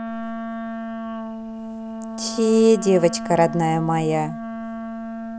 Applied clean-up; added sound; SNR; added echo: none; Wind instrument, woodwind instrument; 8 dB; none.